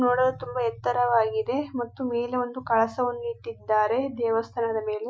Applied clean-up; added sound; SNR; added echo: classical method Wiener filter.